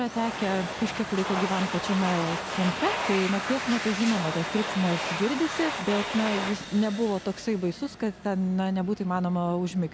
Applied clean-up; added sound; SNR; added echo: none; Domestic sounds, home sounds; 6 dB; none.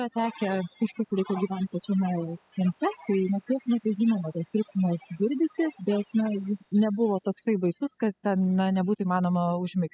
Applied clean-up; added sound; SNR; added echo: classical method spectral subtraction.